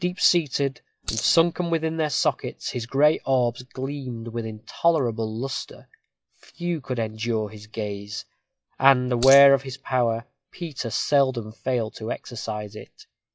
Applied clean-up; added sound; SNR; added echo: classical method log-MMSE.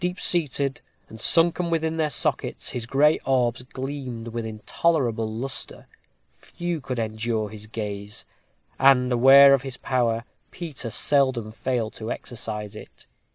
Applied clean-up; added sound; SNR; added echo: none; none; none; none.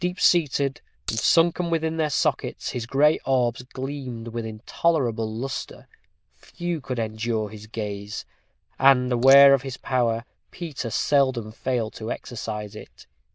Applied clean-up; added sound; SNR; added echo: neural diffusion model UNIVERSE++.